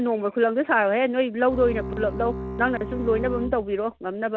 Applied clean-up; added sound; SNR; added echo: none; Bowed string instrument; 9 dB; none.